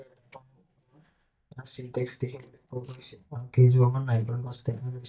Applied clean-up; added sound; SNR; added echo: neural mask model DeepFilterNet 3.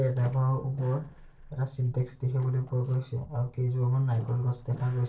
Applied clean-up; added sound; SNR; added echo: neural separator model SepFormer DNS4.